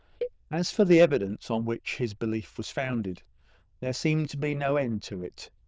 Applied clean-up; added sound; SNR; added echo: neural diffusion model UNIVERSE++.